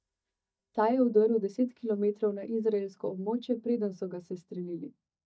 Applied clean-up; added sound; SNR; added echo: neural mask model DeepFilterNet 3.